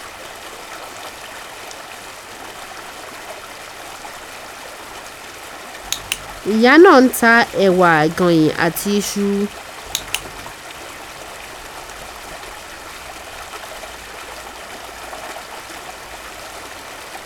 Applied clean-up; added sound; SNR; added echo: none; Stream; 13 dB; none.